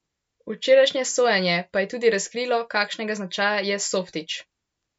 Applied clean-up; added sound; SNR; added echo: none; none; none; none.